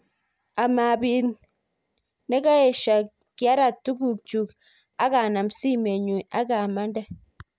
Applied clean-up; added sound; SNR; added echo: none; none; none; none.